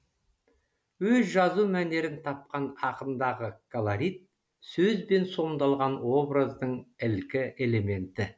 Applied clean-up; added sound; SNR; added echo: none; none; none; none.